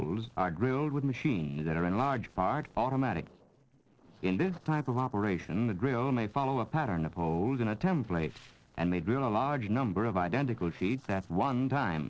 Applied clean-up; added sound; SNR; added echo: neural separator model SepFormer DNS4.